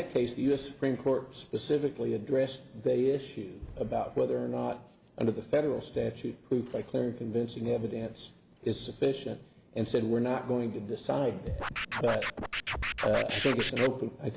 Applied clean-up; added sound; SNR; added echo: none; Scratching (performance technique); 3 dB; none.